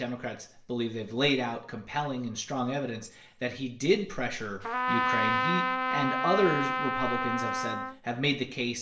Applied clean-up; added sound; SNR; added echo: none; Trumpet; -1 dB; reverberation time 0.5 s.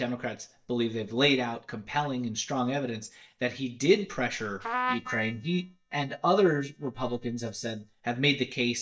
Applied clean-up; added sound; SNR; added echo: neural mask model DeepFilterNet 3.